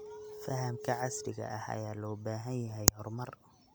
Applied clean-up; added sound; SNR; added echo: none; Telephone; 15 dB; none.